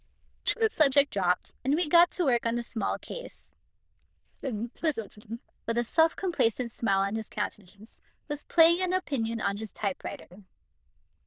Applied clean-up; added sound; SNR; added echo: neural diffusion model UNIVERSE++.